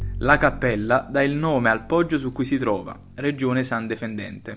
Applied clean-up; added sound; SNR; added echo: none; Bowed string instrument; 15 dB; none.